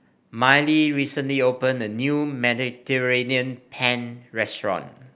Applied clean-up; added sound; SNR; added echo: none; none; none; none.